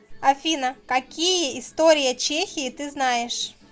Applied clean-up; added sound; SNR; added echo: none; none; none; none.